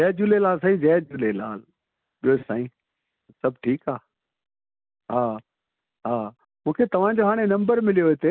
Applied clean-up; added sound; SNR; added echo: none; none; none; none.